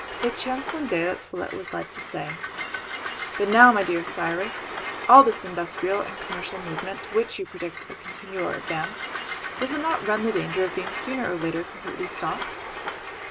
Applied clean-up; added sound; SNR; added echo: none; Train; 9 dB; none.